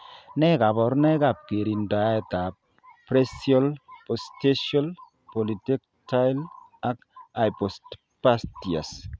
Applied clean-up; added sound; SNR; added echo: none; none; none; none.